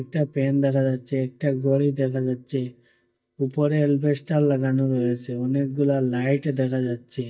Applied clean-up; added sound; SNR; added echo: neural mask model DeepFilterNet 3.